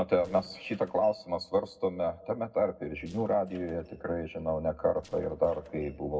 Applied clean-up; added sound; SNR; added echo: neural separator model SepFormer DNS4.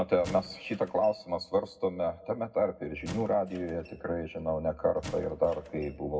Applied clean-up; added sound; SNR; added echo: none; Squeak / Wood; 16 dB; reverberation time 0.3 s.